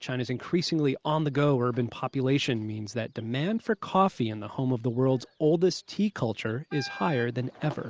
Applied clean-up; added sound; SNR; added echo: none; Wind instrument, woodwind instrument; 16 dB; none.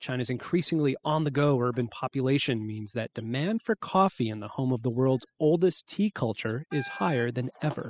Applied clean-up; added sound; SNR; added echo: classical method spectral subtraction.